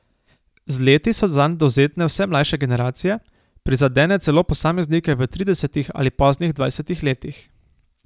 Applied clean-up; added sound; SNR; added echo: none; none; none; none.